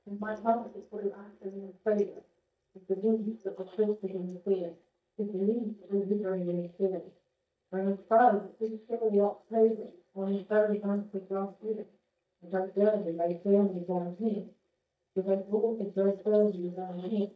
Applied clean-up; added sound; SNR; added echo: neural mask model DeepFilterNet 3.